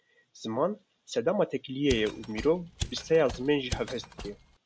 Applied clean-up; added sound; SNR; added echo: none; Mechanisms; 10 dB; none.